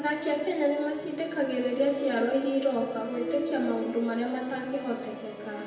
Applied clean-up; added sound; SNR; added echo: none; Musical instrument; 10 dB; reverberation time 0.9 s.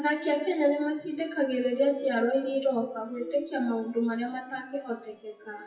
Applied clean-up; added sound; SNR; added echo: classical method WPE with log-MMSE.